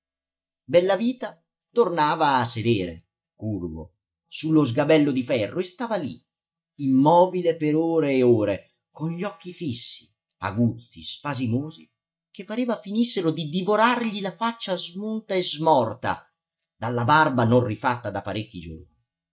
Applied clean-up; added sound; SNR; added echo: neural mask model DeepFilterNet 3.